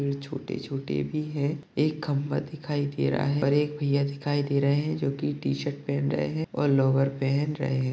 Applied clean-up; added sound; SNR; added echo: none; none; none; none.